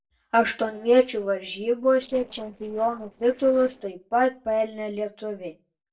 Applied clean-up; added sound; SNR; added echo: neural separator model SepFormer DNS4.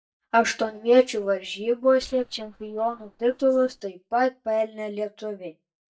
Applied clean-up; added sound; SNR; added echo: neural mask model DeepFilterNet 3.